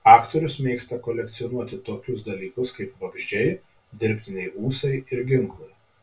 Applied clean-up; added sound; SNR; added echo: none; none; none; reverberation time 0.2 s.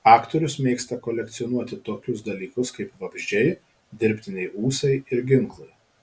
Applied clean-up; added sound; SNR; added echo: none; none; none; none.